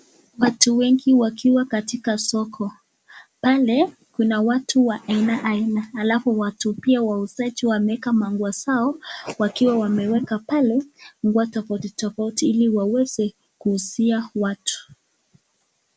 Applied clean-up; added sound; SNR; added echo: none; none; none; none.